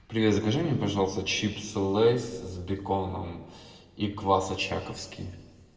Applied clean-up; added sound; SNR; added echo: none; none; none; reverberation time 1.5 s.